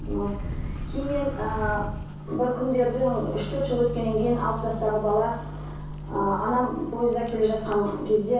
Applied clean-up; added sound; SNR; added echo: none; Microwave oven; 8 dB; reverberation time 0.6 s.